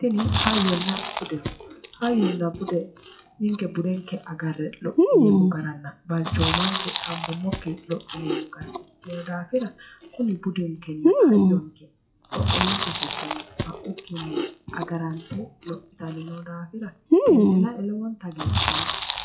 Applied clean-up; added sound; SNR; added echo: classical method WPE with log-MMSE.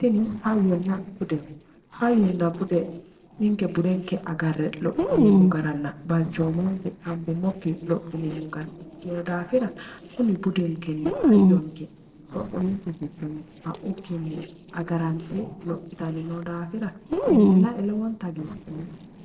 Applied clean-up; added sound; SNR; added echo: neural separator model SepFormer DNS4.